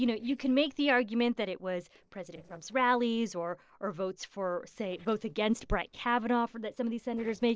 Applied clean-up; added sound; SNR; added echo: neural separator model SepFormer DNS4.